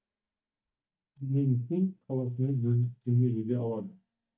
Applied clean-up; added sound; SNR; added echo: neural mask model DeepFilterNet 3.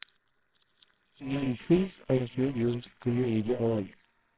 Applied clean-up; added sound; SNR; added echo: neural separator model SepFormer WHAMR!.